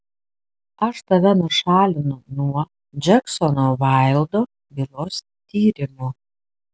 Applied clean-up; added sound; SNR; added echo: none; none; none; none.